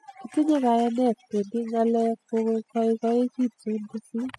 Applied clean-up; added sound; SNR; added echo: classical method spectral subtraction.